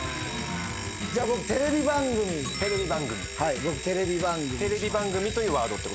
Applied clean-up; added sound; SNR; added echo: none; Alarm; 10 dB; none.